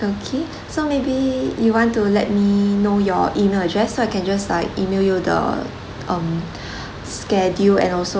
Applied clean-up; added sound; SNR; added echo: none; none; none; none.